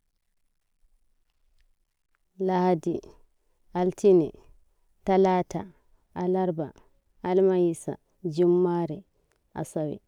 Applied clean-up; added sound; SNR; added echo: none; none; none; none.